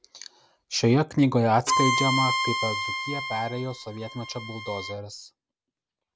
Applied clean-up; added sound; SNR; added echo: none; Bowed string instrument; 1 dB; none.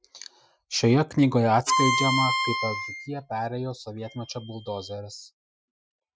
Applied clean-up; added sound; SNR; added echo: classical method Wiener filter.